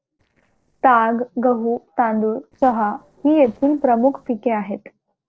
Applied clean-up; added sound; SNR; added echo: neural separator model SepFormer DNS4.